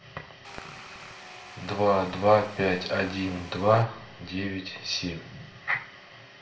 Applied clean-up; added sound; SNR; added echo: none; Tools; 16 dB; reverberation time 0.4 s.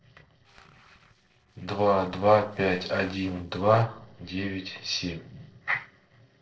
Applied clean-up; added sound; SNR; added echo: neural separator model SepFormer DNS4.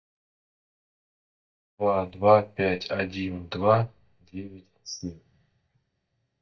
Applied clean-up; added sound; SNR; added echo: neural mask model DeepFilterNet 3.